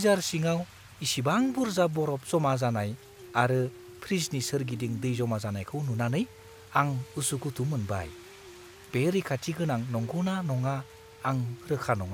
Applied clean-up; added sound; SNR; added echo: none; Rain; 19 dB; none.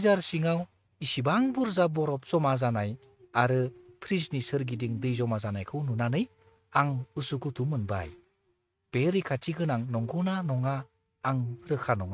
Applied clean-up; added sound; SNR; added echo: neural mask model RNNoise.